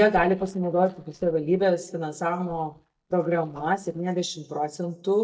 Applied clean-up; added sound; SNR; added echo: neural mask model DeepFilterNet 3.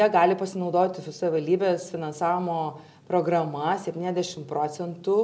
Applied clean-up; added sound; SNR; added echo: none; none; none; none.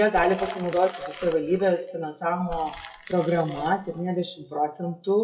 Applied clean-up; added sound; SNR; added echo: classical method WPE with log-MMSE.